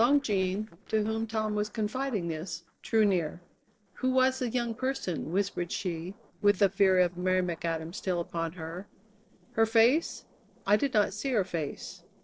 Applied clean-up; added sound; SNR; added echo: neural separator model SepFormer DNS4.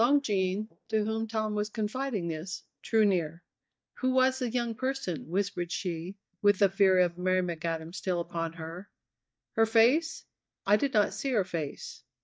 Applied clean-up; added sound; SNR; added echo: neural mask model DeepFilterNet 3.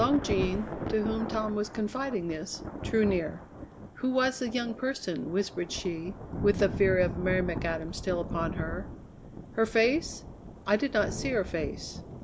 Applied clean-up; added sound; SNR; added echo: none; Thunder / Rain; 7 dB; none.